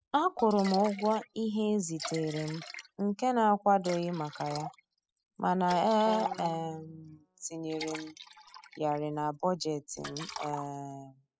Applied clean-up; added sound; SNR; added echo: classical method spectral subtraction.